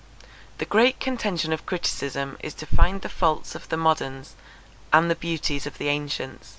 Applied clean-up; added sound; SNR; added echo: none; none; none; none.